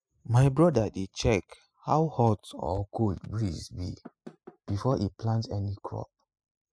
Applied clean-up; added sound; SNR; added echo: classical method spectral subtraction.